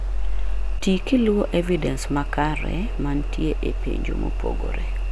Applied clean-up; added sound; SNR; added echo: none; Mechanisms; 2 dB; none.